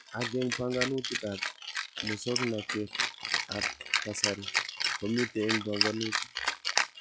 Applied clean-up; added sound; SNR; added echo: classical method log-MMSE.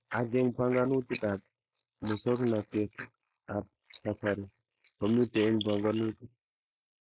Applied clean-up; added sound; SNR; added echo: neural mask model Resemble Enhance denoiser.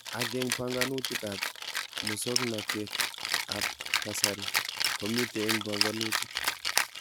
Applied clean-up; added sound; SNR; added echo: none; Rattle (instrument); -4 dB; none.